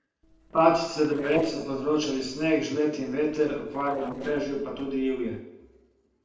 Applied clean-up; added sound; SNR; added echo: neural separator model SepFormer DNS4.